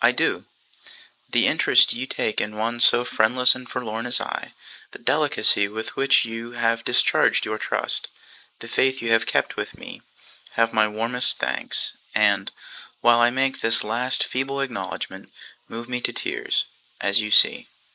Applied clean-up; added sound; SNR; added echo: neural mask model Resemble Enhance denoiser.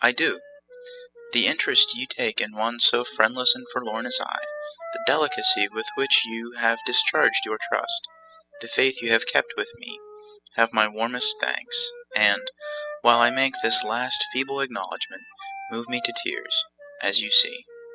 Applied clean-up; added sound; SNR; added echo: classical method spectral subtraction.